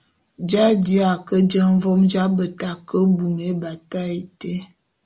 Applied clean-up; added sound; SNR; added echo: none; none; none; none.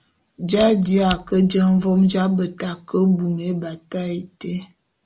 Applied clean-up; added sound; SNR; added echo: none; Fire; 18 dB; none.